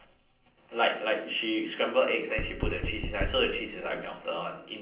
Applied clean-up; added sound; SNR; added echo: none; Knock; 8 dB; reverberation time 0.6 s.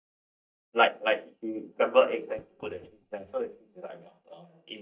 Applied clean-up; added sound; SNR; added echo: neural mask model DeepFilterNet 3.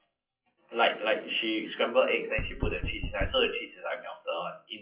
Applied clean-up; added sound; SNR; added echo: classical method WPE with log-MMSE.